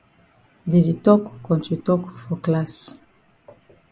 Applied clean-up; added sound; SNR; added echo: none; none; none; none.